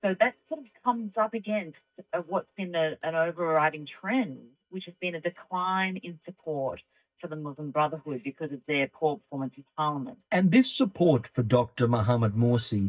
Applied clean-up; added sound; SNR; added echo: neural mask model DeepFilterNet 3.